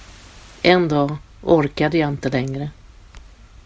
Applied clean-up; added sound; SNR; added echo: none; none; none; none.